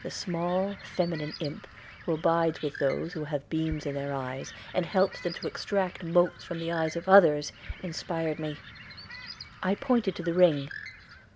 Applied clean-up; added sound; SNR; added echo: none; Bird; 16 dB; none.